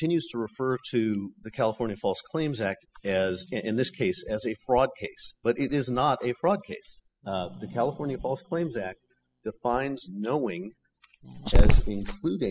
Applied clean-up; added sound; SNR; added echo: classical method spectral subtraction.